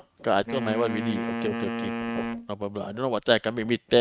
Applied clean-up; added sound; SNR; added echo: neural mask model RNNoise.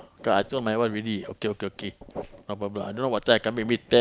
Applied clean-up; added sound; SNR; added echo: none; none; none; none.